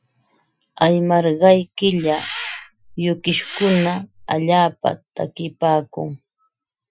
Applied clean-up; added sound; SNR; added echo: classical method Wiener filter.